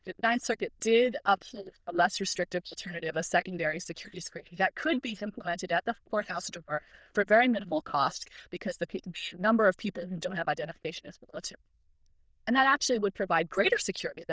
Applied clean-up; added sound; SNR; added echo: neural diffusion model UNIVERSE++.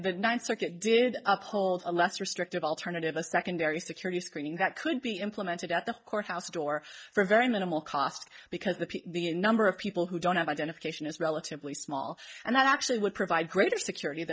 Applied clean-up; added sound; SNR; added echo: neural mask model DeepFilterNet 3.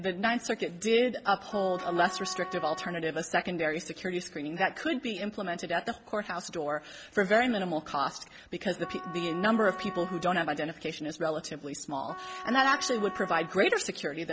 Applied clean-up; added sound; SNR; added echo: none; Wind instrument, woodwind instrument; 12 dB; none.